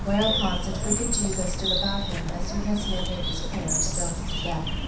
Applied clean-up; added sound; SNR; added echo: none; Bird; -3 dB; reverberation time 0.7 s.